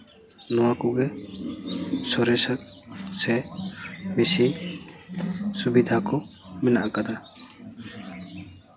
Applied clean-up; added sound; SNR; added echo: none; none; none; none.